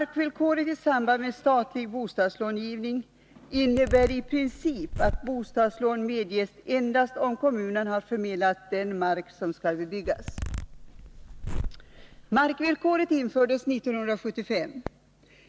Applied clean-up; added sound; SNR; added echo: none; Zipper (clothing); 7 dB; none.